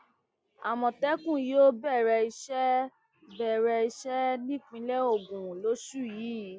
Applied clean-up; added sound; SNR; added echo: none; none; none; none.